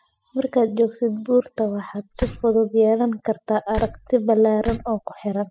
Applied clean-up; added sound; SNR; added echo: classical method spectral subtraction.